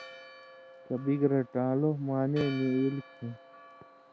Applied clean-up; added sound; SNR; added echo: none; Church bell; 18 dB; none.